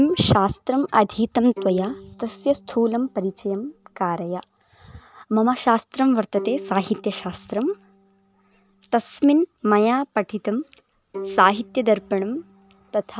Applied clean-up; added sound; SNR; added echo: none; Bowed string instrument; 19 dB; none.